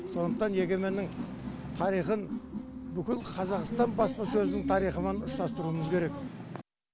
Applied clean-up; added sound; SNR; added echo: none; Purr; 11 dB; none.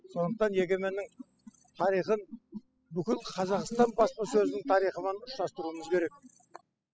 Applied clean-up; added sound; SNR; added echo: classical method spectral subtraction.